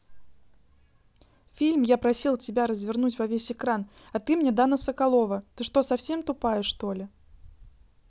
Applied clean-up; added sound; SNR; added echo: none; none; none; none.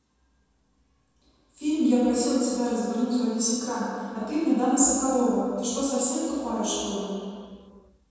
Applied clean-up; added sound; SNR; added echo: none; none; none; reverberation time 2.1 s.